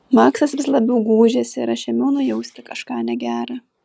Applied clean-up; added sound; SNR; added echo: none; none; none; none.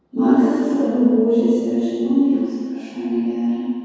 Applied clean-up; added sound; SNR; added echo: none; none; none; reverberation time 2.0 s.